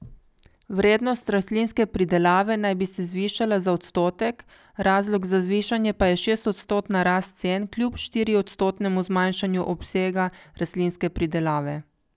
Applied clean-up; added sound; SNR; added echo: none; none; none; none.